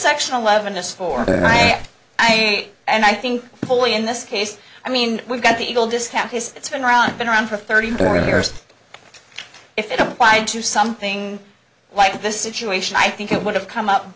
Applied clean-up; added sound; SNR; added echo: none; Burping, eructation; -1 dB; none.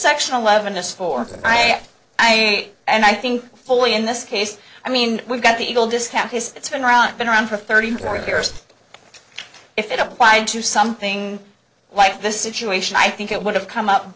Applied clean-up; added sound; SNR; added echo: neural separator model SepFormer DNS4.